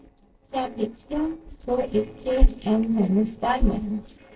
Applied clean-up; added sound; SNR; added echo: neural separator model SepFormer DNS4.